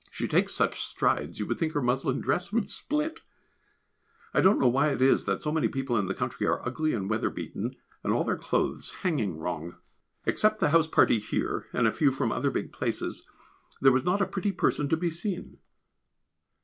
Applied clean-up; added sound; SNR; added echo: none; none; none; none.